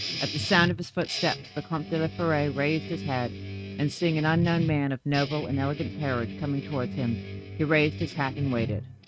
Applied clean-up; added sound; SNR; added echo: neural mask model RNNoise.